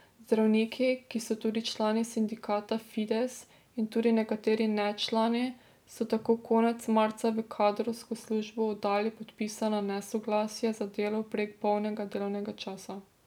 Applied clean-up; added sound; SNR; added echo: none; none; none; none.